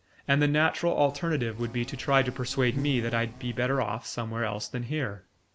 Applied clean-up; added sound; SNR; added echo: none; Insect; 14 dB; none.